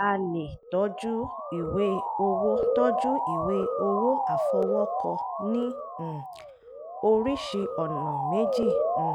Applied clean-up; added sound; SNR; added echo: none; Motor vehicle (road) / Siren; 0 dB; none.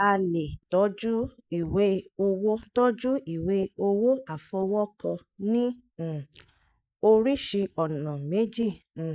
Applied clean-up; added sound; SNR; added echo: neural mask model Resemble Enhance denoiser.